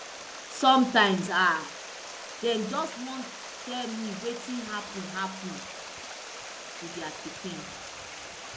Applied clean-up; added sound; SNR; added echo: none; Stream; 10 dB; none.